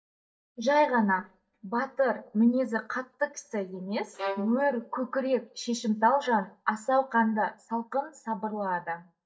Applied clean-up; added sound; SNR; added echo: neural mask model DeepFilterNet 3.